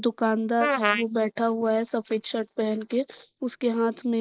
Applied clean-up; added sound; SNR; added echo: neural mask model Resemble Enhance denoiser.